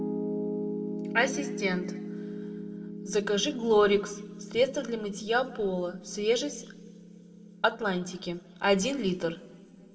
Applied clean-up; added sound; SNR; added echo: none; Piano; 8 dB; reverberation time 1.2 s.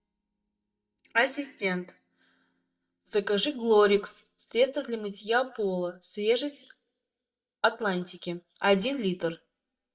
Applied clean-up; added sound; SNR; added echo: neural mask model DeepFilterNet 3.